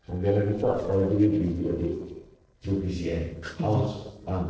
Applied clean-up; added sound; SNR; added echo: neural separator model SepFormer DNS4.